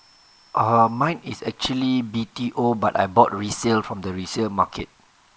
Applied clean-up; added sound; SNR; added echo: none; none; none; none.